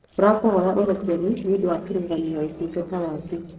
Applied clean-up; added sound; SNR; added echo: neural separator model SepFormer DNS4.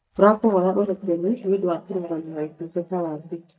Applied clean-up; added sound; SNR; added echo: neural mask model DeepFilterNet 3.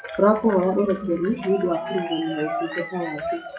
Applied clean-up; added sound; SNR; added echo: classical method WPE with log-MMSE.